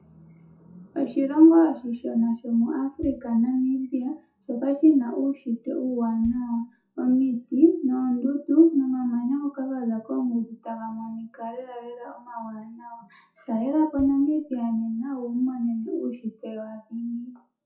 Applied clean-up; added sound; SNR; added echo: classical method WPE with log-MMSE.